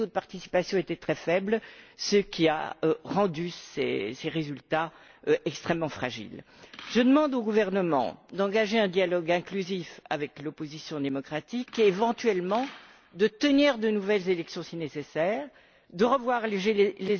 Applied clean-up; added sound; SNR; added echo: none; none; none; none.